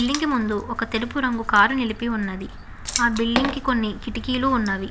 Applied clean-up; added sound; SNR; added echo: none; Water / Splash, splatter; 9 dB; none.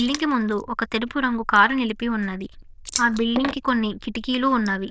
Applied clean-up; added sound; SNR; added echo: neural diffusion model UNIVERSE++.